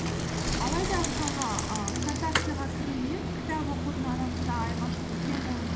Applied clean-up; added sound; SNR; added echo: none; Bicycle; -4 dB; none.